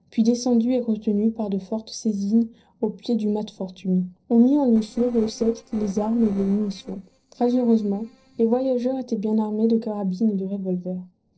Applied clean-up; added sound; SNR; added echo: neural separator model SepFormer DNS4.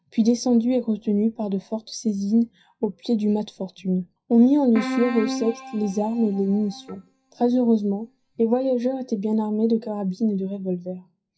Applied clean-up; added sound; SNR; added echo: classical method WPE with log-MMSE.